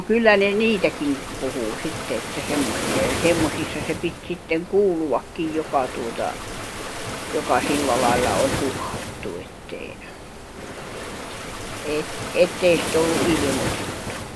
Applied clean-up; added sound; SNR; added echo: none; Waves, surf; 5 dB; none.